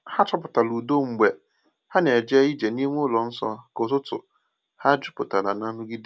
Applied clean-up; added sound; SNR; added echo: none; none; none; none.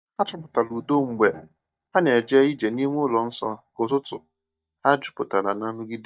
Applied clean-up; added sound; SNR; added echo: neural mask model DeepFilterNet 3.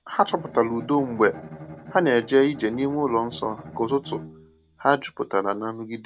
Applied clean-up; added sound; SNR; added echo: none; Bowed string instrument; 18 dB; none.